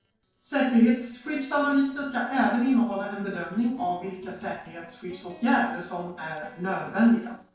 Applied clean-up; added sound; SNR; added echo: neural separator model SepFormer DNS4.